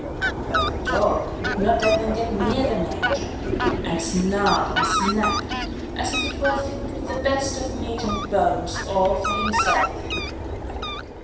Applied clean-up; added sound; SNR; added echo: none; Fowl; 0 dB; reverberation time 0.7 s.